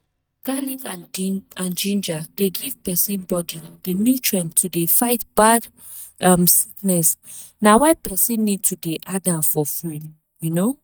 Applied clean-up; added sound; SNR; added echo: neural mask model DeepFilterNet 3.